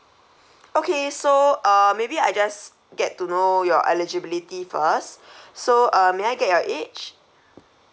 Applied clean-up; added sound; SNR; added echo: none; none; none; none.